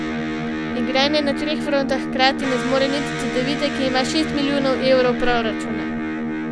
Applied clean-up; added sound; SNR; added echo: none; Electric guitar; 3 dB; none.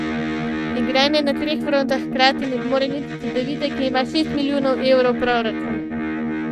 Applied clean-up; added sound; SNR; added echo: neural mask model RNNoise.